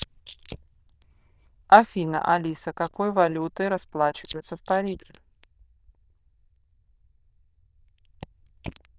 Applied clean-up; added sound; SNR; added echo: neural diffusion model UNIVERSE++.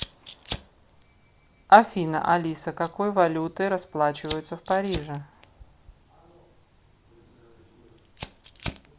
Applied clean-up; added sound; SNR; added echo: none; Fire; 17 dB; none.